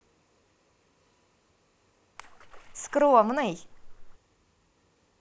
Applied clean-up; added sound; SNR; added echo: none; Splash, splatter; 15 dB; none.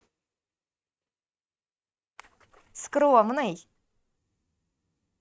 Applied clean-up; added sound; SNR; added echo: neural mask model RNNoise.